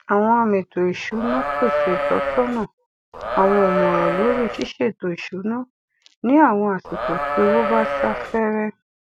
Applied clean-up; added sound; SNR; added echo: none; Livestock, farm animals, working animals; 2 dB; none.